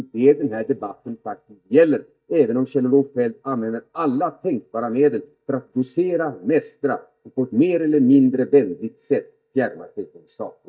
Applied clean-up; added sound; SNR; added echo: neural mask model DeepFilterNet 3.